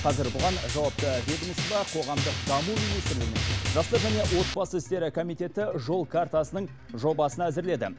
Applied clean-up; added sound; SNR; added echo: none; Drum; 4 dB; none.